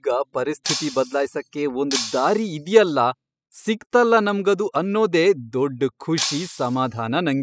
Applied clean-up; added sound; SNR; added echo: classical method spectral subtraction.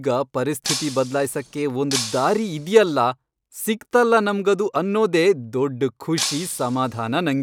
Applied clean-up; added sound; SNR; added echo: none; Shatter; 10 dB; none.